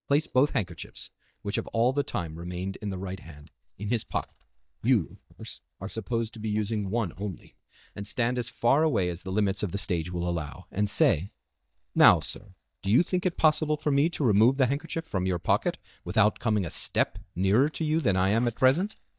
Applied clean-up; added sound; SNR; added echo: neural mask model DeepFilterNet 3.